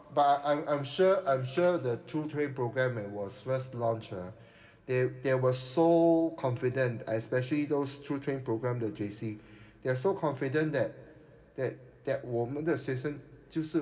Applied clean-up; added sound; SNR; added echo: none; none; none; reverberation time 1.4 s.